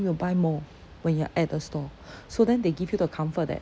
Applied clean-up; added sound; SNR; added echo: none; none; none; none.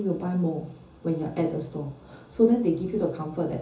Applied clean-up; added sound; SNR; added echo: none; none; none; reverberation time 0.7 s.